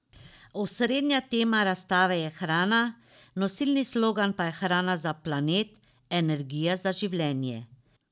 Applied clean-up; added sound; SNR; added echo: none; none; none; none.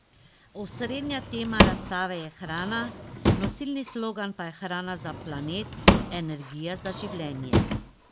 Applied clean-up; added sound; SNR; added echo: none; Drawer open or close / Wood; -5 dB; none.